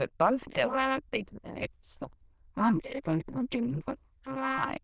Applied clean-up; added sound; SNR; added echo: neural diffusion model UNIVERSE++.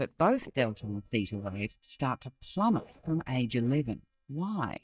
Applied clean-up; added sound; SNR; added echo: neural mask model DeepFilterNet 3.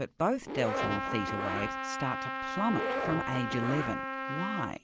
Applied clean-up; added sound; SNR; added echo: none; Zipper (clothing) + Trumpet; 1 dB; none.